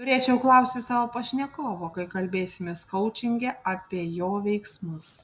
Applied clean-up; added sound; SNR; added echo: none; none; none; none.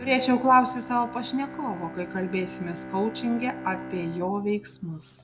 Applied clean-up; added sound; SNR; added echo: none; Bowed string instrument; 12 dB; none.